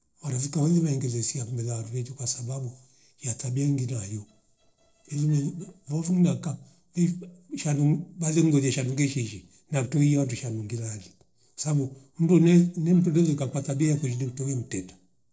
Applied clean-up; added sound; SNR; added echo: neural separator model SepFormer DNS4.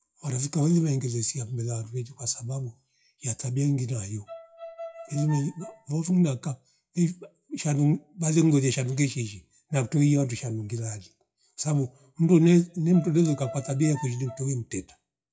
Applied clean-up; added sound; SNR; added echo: classical method WPE with log-MMSE.